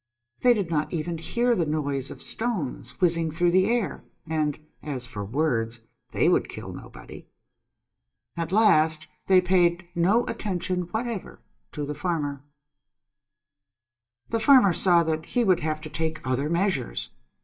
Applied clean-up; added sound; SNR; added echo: neural mask model DeepFilterNet 3.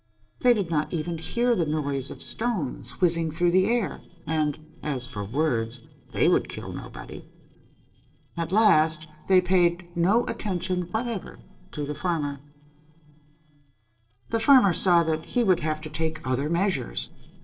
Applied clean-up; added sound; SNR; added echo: neural separator model SepFormer DNS4.